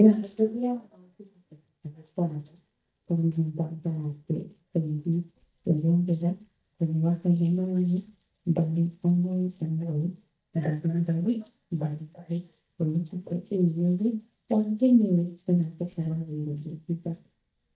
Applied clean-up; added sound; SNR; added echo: neural mask model DeepFilterNet 3.